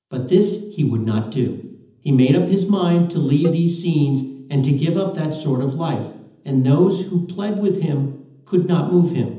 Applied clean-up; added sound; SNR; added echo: none; Cowbell; 16 dB; reverberation time 0.8 s.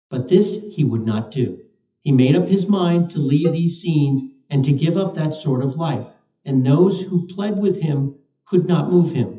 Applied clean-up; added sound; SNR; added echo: classical method WPE with log-MMSE.